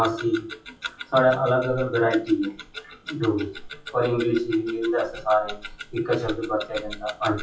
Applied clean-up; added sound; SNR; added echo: classical method WPE with log-MMSE.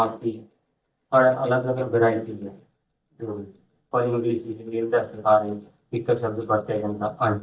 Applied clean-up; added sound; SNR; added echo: neural mask model DeepFilterNet 3.